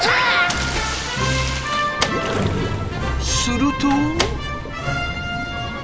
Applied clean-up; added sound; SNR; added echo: none; Slam; 10 dB; none.